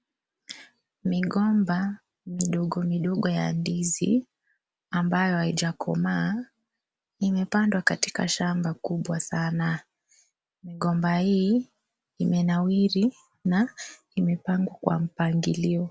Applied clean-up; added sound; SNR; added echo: none; none; none; none.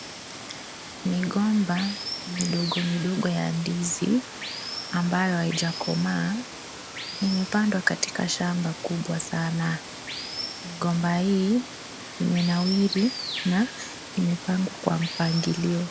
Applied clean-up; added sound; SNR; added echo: none; Water; 10 dB; none.